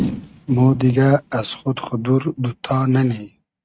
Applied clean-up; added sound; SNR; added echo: neural mask model RNNoise.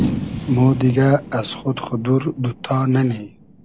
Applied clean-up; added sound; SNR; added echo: none; Fireworks; 10 dB; none.